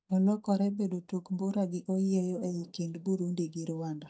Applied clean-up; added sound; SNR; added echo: neural mask model DeepFilterNet 3.